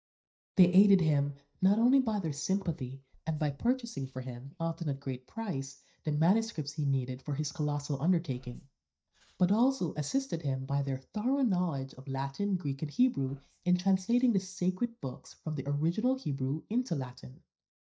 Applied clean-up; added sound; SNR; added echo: neural mask model DeepFilterNet 3.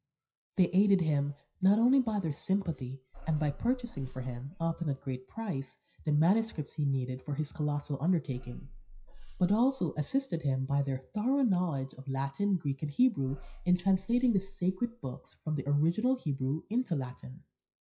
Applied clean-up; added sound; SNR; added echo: classical method WPE with log-MMSE.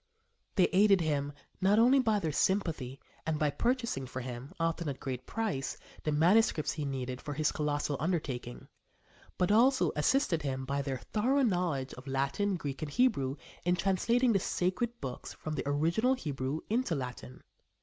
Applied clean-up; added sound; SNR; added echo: none; none; none; none.